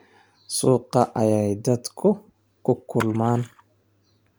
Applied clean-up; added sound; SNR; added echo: none; Splash, splatter; 17 dB; none.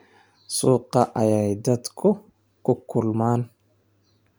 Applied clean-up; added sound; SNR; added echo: none; none; none; none.